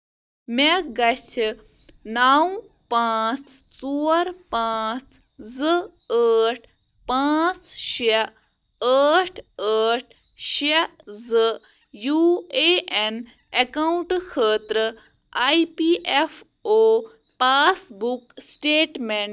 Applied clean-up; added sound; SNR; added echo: neural mask model DeepFilterNet 3.